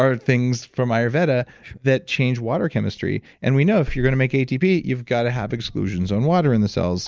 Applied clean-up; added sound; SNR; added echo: neural mask model DeepFilterNet 3.